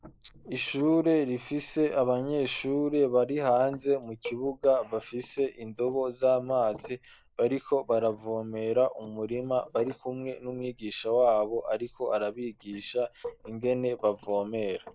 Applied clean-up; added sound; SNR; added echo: neural mask model Resemble Enhance denoiser.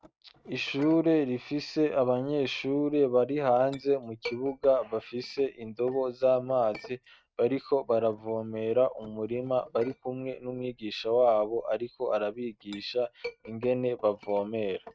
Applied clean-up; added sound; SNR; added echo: neural mask model RNNoise.